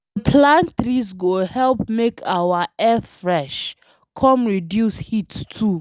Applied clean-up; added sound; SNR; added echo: none; none; none; none.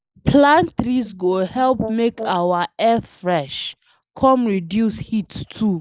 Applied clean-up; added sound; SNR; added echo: neural mask model Resemble Enhance denoiser.